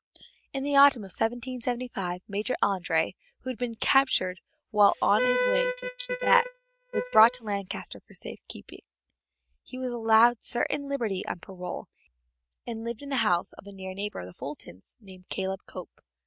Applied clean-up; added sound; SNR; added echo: neural mask model RNNoise.